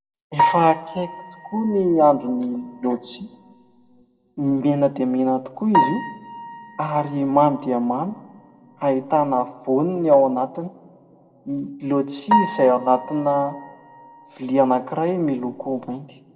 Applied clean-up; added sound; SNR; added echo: none; Piano; 6 dB; reverberation time 1.0 s.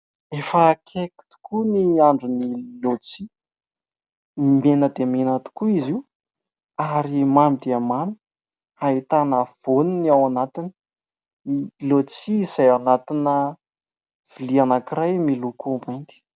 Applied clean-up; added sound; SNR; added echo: none; none; none; none.